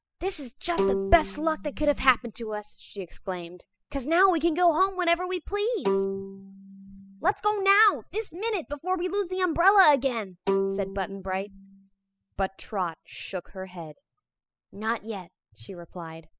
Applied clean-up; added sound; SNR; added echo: classical method spectral subtraction.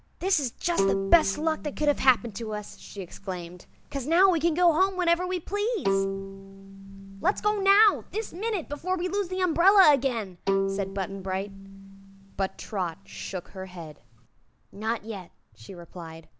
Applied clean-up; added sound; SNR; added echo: none; Bowed string instrument; 7 dB; none.